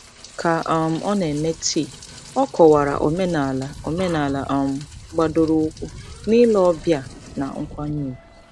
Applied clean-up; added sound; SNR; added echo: none; Rain; 18 dB; none.